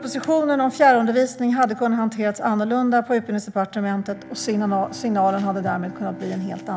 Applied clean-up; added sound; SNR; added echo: none; Bowed string instrument; 19 dB; none.